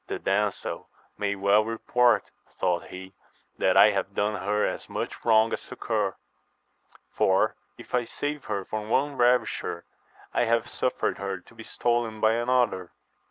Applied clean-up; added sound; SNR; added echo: none; none; none; none.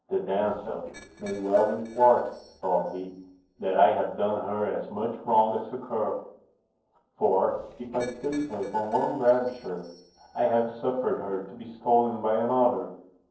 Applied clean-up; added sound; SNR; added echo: neural separator model SepFormer DNS4.